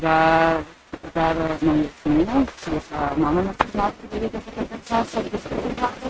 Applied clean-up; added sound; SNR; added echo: neural mask model RNNoise.